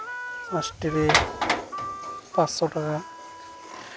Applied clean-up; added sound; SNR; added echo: none; Harmonica; 10 dB; none.